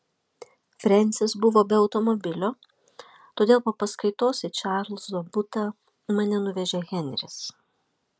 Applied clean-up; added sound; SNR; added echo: none; none; none; none.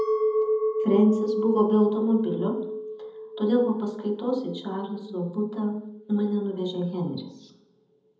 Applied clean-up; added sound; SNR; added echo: none; Chink, clink; 5 dB; reverberation time 0.8 s.